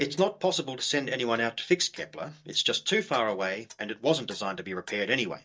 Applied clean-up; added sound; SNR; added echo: neural mask model DeepFilterNet 3.